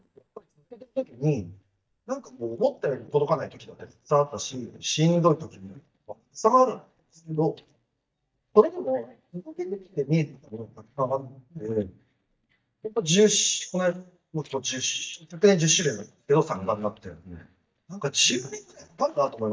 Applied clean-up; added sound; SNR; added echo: neural mask model DeepFilterNet 3.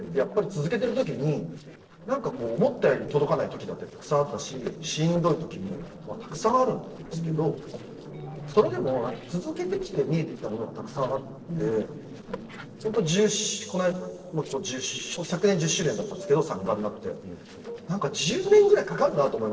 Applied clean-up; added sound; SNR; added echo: neural separator model SepFormer DNS4.